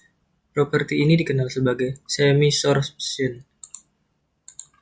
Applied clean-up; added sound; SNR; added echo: none; none; none; none.